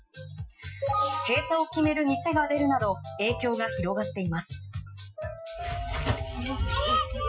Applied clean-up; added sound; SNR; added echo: classical method Wiener filter.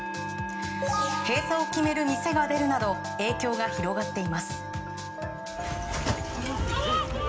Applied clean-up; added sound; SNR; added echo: none; Musical instrument; 8 dB; none.